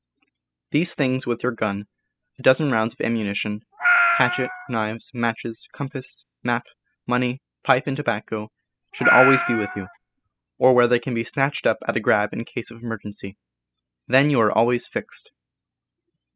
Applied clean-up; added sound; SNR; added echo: classical method spectral subtraction.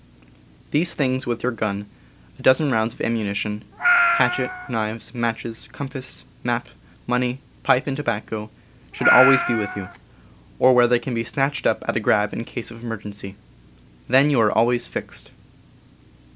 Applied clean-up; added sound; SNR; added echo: none; Meow; -1 dB; none.